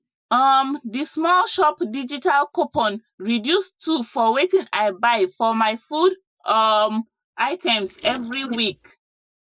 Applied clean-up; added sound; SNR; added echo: neural mask model Resemble Enhance denoiser.